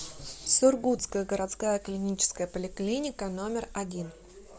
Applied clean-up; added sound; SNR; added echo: none; none; none; none.